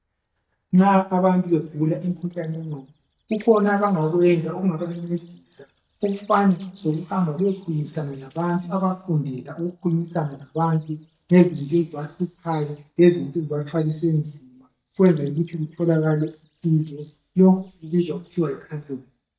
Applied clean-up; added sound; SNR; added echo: neural mask model DeepFilterNet 3.